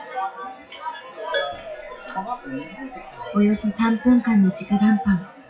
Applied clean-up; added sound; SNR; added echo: classical method WPE with log-MMSE.